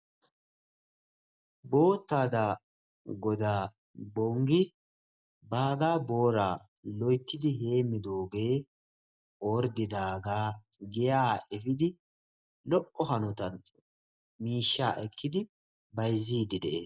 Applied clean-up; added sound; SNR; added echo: none; none; none; none.